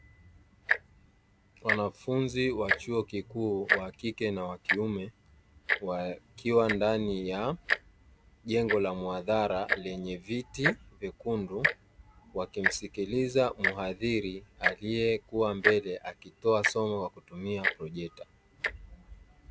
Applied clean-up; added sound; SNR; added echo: none; Tick-tock; 4 dB; none.